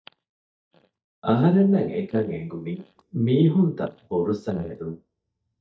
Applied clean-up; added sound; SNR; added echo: neural mask model DeepFilterNet 3.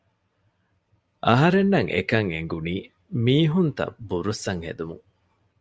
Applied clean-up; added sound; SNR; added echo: none; none; none; none.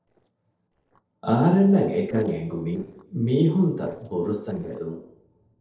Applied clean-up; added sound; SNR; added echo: neural separator model SepFormer DNS4.